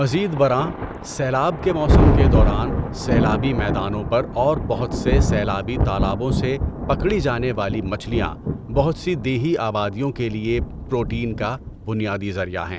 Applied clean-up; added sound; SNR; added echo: none; Thunder; 0 dB; none.